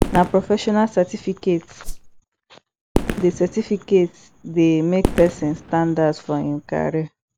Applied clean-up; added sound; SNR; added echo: none; Whoosh, swoosh, swish + Fireworks; 7 dB; none.